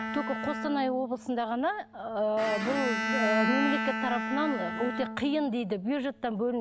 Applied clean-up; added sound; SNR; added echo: none; Bowed string instrument; 4 dB; none.